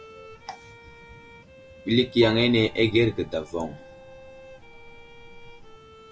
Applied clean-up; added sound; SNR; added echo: none; Gong + Bowed string instrument; 18 dB; none.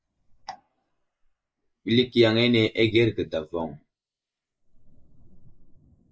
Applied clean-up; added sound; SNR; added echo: neural mask model Resemble Enhance denoiser.